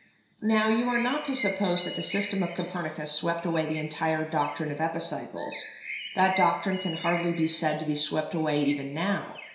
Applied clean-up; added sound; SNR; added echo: none; Bird; 13 dB; reverberation time 0.7 s.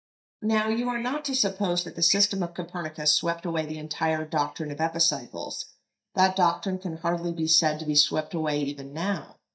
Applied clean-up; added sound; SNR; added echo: neural mask model DeepFilterNet 3.